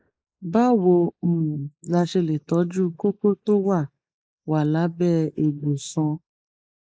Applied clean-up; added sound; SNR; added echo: neural mask model Resemble Enhance denoiser.